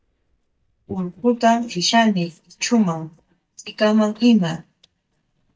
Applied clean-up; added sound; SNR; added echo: neural mask model DeepFilterNet 3.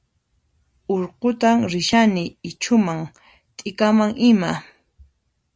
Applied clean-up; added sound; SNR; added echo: none; none; none; none.